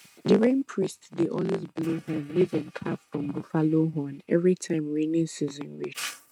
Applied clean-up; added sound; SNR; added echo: neural mask model RNNoise.